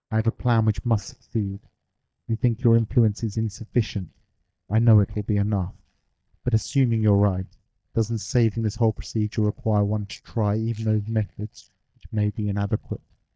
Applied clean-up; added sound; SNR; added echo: neural mask model DeepFilterNet 3.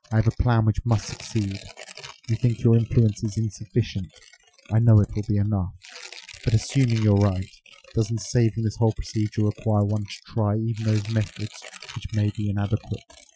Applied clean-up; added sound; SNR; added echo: classical method Wiener filter.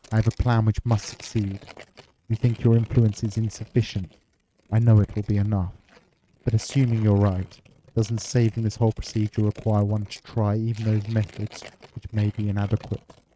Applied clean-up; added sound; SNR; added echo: neural mask model RNNoise.